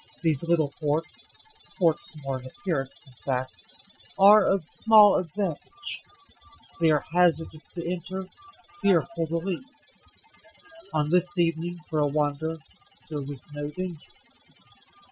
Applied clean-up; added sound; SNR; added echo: classical method Wiener filter.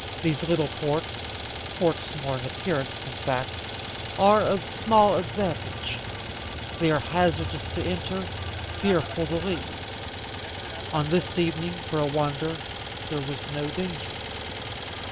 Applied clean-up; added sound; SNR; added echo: none; Idling; 6 dB; none.